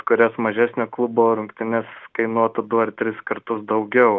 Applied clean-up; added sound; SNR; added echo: none; none; none; none.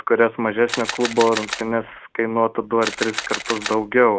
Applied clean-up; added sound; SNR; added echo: none; Camera; 9 dB; none.